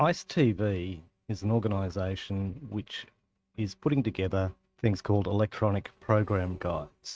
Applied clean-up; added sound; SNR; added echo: neural mask model RNNoise.